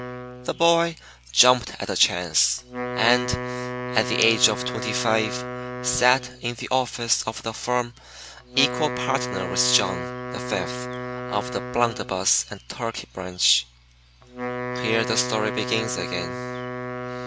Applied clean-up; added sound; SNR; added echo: none; Wind instrument, woodwind instrument; 7 dB; none.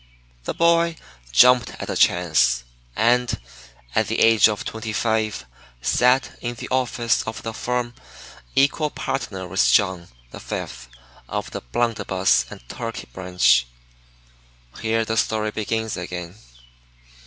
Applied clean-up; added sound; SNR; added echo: none; none; none; none.